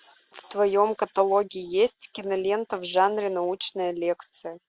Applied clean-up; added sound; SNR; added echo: none; none; none; none.